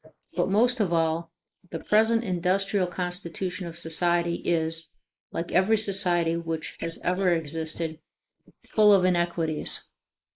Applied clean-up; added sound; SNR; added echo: neural mask model Resemble Enhance denoiser.